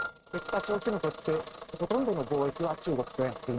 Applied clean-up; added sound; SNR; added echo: neural mask model RNNoise.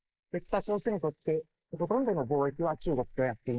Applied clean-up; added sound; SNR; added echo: neural mask model Resemble Enhance denoiser.